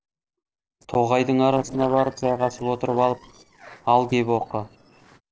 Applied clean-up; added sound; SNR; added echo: neural separator model SepFormer DNS4.